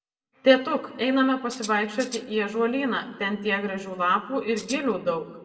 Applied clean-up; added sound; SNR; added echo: none; Rattle (instrument); 15 dB; reverberation time 1.0 s.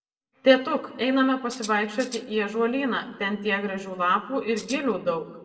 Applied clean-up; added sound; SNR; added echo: neural separator model SepFormer DNS4.